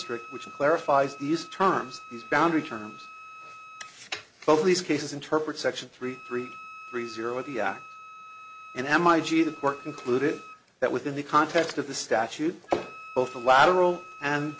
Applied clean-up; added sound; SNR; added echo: none; Wind instrument, woodwind instrument; 19 dB; none.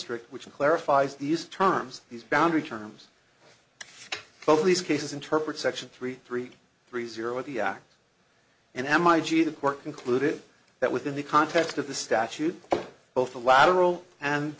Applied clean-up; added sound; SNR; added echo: none; none; none; none.